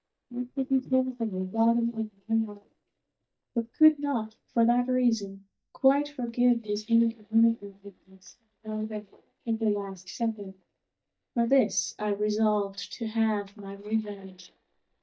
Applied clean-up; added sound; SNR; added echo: neural mask model DeepFilterNet 3.